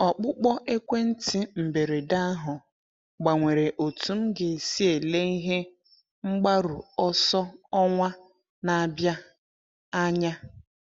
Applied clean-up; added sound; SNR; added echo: none; none; none; none.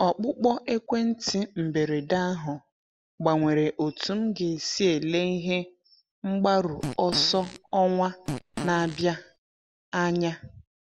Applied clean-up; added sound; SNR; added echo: none; Fart; 10 dB; none.